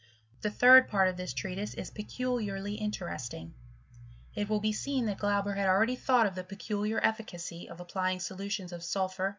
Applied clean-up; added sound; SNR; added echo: none; none; none; none.